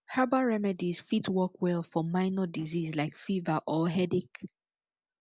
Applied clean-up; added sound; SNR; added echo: neural separator model SepFormer DNS4.